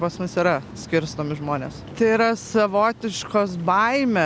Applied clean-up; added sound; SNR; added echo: none; none; none; none.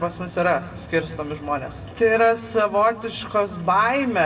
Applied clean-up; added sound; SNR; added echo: none; none; none; reverberation time 0.9 s.